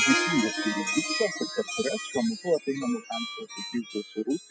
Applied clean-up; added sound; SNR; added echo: classical method spectral subtraction.